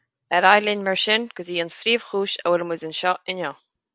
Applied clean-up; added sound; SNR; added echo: none; none; none; none.